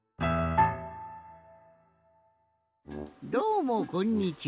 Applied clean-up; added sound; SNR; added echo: none; none; none; none.